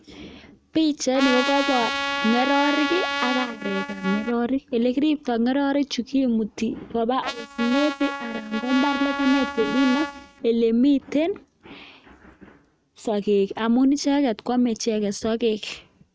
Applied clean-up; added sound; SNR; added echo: neural mask model RNNoise.